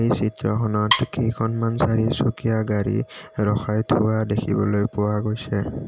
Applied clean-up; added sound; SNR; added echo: none; Wood; 4 dB; none.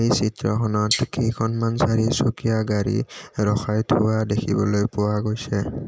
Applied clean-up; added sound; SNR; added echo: neural mask model Resemble Enhance denoiser.